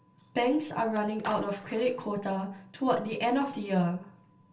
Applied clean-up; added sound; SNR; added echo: none; Skateboard; 14 dB; reverberation time 0.2 s.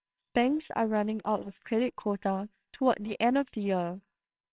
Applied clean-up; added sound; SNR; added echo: neural separator model SepFormer WHAMR!.